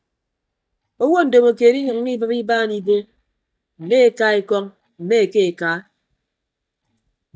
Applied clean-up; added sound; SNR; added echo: neural mask model DeepFilterNet 3.